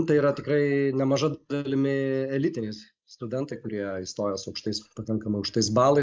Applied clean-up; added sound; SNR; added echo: neural mask model Resemble Enhance denoiser.